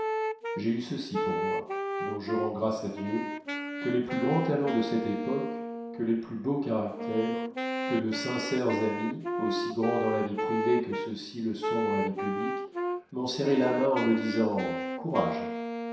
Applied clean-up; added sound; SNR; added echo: none; Wind instrument, woodwind instrument; 3 dB; reverberation time 0.7 s.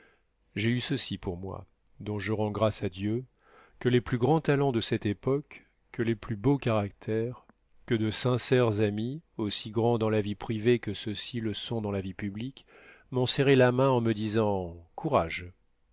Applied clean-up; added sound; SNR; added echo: none; none; none; none.